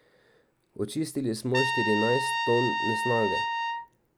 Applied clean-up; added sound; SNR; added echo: none; Trumpet; 1 dB; none.